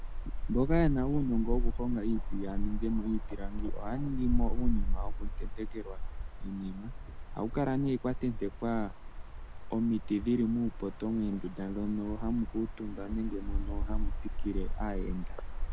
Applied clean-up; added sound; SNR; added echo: none; Cricket; -2 dB; none.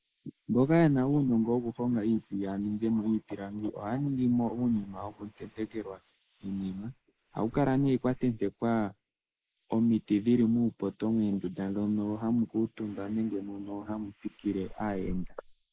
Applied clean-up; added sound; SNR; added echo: neural mask model Resemble Enhance denoiser.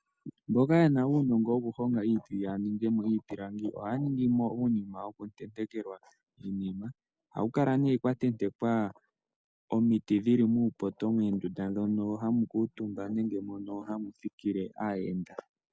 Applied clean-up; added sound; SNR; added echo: none; none; none; none.